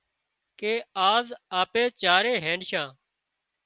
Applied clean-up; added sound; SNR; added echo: none; none; none; none.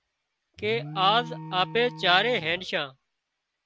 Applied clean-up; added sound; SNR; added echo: none; Alarm; 14 dB; none.